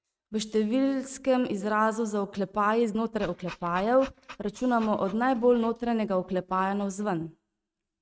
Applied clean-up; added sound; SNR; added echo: neural mask model RNNoise.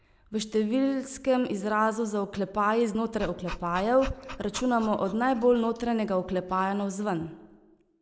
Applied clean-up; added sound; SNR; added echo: neural mask model Resemble Enhance denoiser.